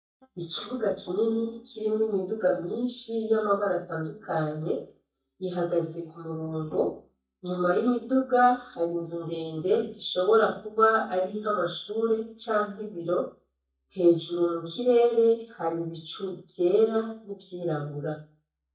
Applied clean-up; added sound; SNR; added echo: neural mask model DeepFilterNet 3.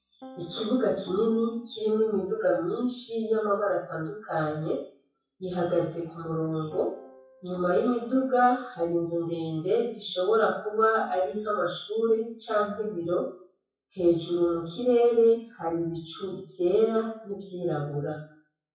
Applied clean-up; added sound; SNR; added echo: classical method WPE with log-MMSE.